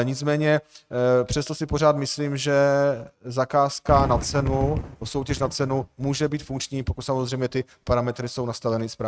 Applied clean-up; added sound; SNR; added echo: neural mask model RNNoise.